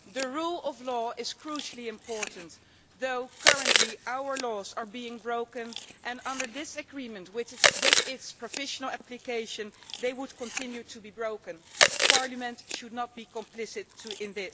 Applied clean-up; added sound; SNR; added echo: none; Chewing, mastication; -4 dB; none.